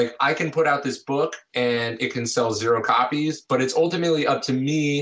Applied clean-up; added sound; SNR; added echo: none; none; none; none.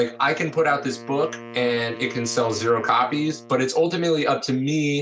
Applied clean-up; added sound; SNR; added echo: none; Wind instrument, woodwind instrument; 17 dB; none.